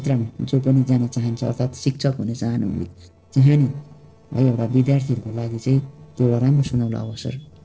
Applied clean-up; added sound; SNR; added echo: neural separator model SepFormer DNS4.